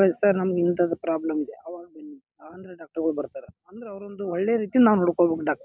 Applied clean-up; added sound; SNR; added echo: none; none; none; none.